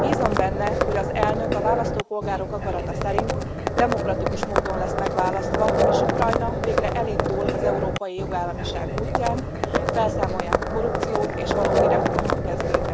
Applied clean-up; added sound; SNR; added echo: none; Livestock, farm animals, working animals; -5 dB; none.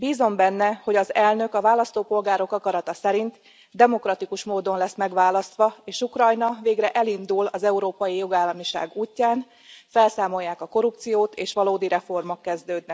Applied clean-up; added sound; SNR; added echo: none; none; none; none.